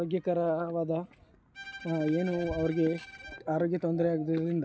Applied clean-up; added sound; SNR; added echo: none; Bowed string instrument; 18 dB; none.